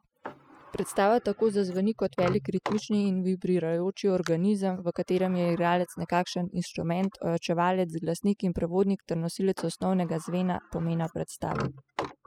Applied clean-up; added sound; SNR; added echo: classical method spectral subtraction.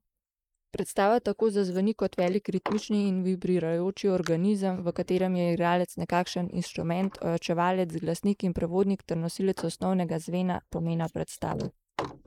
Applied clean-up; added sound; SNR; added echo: neural mask model Resemble Enhance denoiser.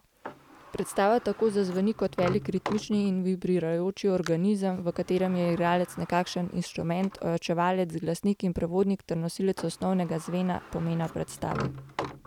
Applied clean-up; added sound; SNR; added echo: none; Sliding door; 15 dB; none.